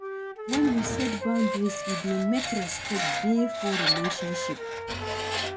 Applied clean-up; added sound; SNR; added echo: none; Wind instrument, woodwind instrument + Screech; 2 dB; none.